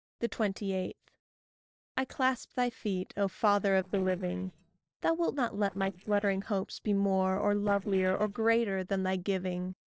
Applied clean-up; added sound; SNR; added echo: neural separator model SepFormer DNS4.